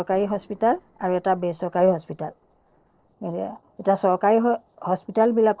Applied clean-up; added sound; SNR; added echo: neural separator model SepFormer DNS4.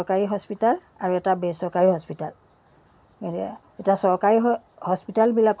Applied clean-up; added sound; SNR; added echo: none; none; none; none.